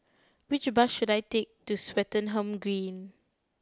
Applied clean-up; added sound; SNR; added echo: none; none; none; none.